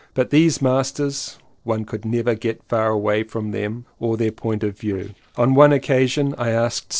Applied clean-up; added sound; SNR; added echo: neural separator model SepFormer DNS4.